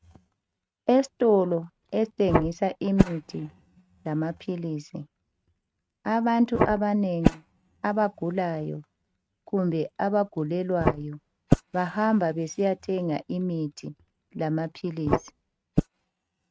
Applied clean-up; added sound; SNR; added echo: neural mask model RNNoise.